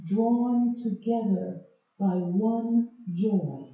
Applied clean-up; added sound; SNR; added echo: classical method WPE with log-MMSE.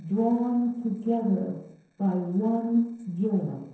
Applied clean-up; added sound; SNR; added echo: neural separator model SepFormer DNS4.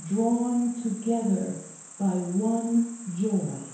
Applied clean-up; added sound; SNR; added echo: none; Cricket; 16 dB; reverberation time 1.0 s.